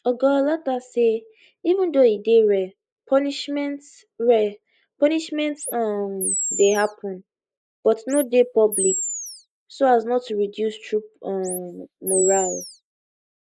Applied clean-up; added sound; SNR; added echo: neural mask model Resemble Enhance denoiser.